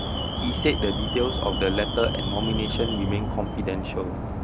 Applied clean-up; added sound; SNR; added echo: none; Alarm; 0 dB; none.